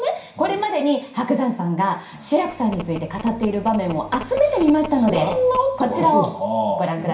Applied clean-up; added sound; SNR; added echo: none; Telephone; 15 dB; reverberation time 0.5 s.